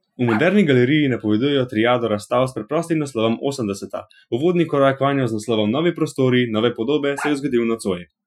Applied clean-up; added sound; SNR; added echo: classical method Wiener filter.